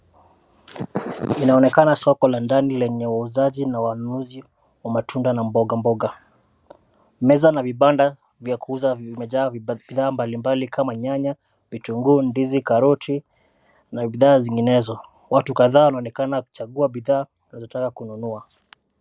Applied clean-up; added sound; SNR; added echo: none; none; none; none.